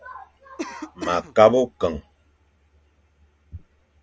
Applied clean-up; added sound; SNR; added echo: none; Cough; 11 dB; none.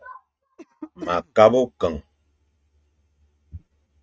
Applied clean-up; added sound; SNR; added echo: neural mask model RNNoise.